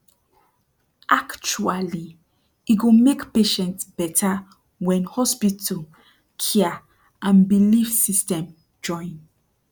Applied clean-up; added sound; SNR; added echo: none; none; none; none.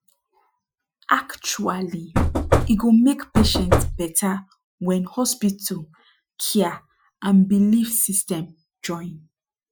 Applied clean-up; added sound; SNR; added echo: classical method Wiener filter.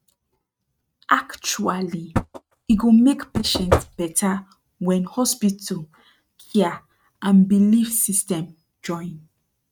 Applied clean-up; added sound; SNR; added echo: neural mask model RNNoise.